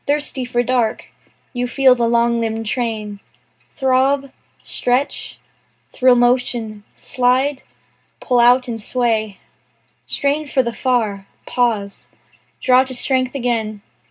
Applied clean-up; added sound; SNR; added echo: none; none; none; reverberation time 0.2 s.